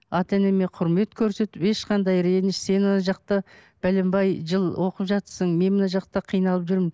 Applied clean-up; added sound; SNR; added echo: none; none; none; none.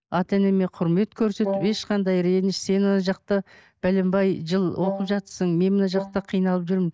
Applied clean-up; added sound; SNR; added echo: neural mask model DeepFilterNet 3.